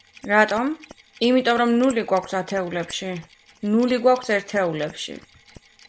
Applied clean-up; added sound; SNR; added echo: neural mask model Resemble Enhance denoiser.